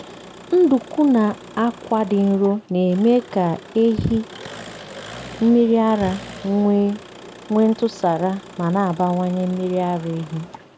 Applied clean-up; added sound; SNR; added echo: none; Engine; 18 dB; none.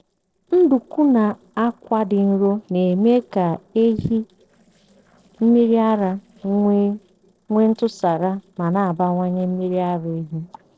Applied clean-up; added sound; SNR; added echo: neural separator model SepFormer DNS4.